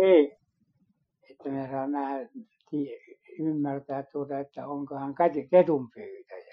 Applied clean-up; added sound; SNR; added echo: classical method Wiener filter.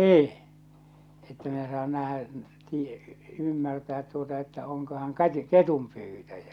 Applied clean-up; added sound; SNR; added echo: none; none; none; none.